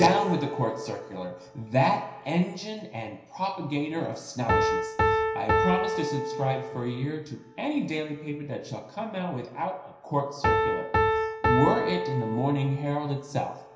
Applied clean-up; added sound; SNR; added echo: none; Piano; 1 dB; reverberation time 0.9 s.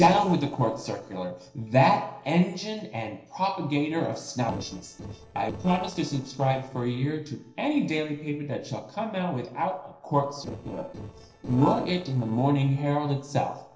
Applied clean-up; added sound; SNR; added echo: neural separator model SepFormer DNS4.